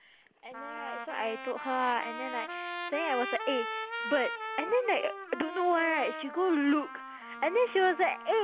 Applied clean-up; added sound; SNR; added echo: none; Trumpet; 9 dB; none.